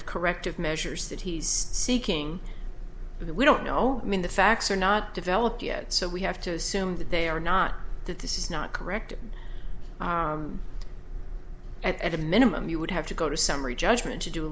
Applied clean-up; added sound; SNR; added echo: none; none; none; none.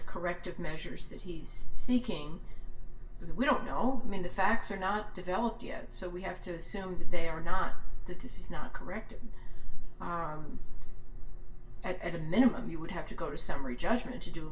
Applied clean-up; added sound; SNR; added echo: none; none; none; reverberation time 0.2 s.